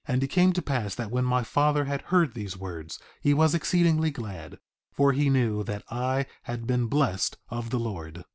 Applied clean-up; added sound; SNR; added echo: none; none; none; none.